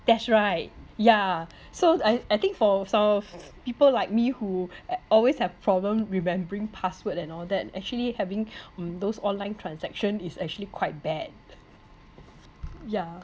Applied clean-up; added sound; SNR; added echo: none; none; none; none.